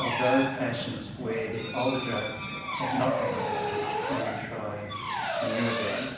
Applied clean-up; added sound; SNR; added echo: none; Drill; 1 dB; reverberation time 0.9 s.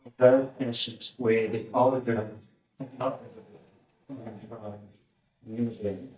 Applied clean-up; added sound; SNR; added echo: neural mask model DeepFilterNet 3.